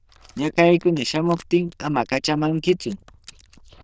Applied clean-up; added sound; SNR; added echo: neural diffusion model UNIVERSE++.